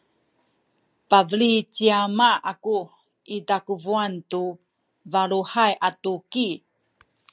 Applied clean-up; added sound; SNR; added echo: none; none; none; none.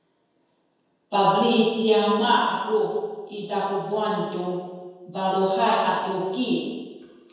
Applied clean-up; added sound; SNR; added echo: none; none; none; reverberation time 1.2 s.